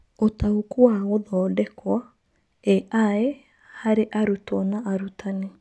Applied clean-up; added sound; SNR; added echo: none; none; none; none.